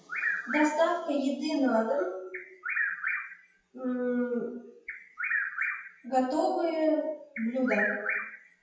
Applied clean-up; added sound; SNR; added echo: classical method WPE with log-MMSE.